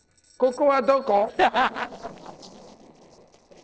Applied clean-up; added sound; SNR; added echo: neural separator model SepFormer DNS4.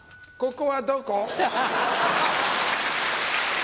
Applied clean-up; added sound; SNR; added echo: none; Doorbell; 19 dB; none.